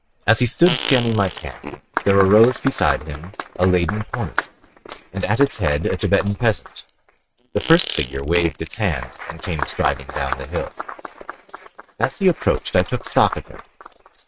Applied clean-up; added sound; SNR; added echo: neural mask model RNNoise.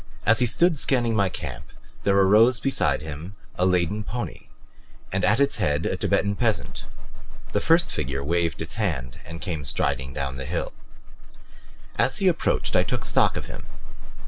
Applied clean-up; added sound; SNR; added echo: none; none; none; none.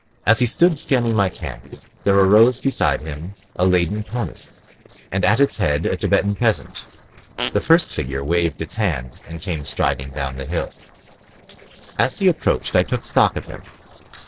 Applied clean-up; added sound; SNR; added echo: neural separator model SepFormer DNS4.